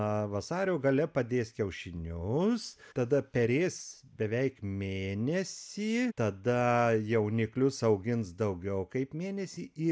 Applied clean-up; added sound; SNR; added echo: none; none; none; none.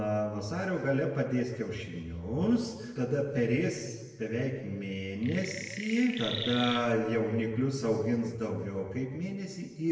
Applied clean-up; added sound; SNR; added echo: none; Chirp, tweet; 8 dB; reverberation time 1.3 s.